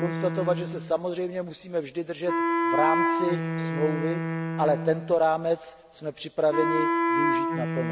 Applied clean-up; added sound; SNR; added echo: none; Wind instrument, woodwind instrument; 0 dB; none.